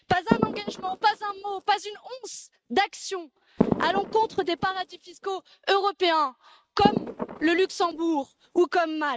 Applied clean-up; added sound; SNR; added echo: neural mask model RNNoise.